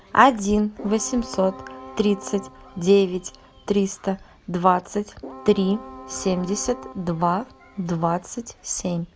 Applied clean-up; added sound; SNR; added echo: none; Keyboard (musical); 18 dB; none.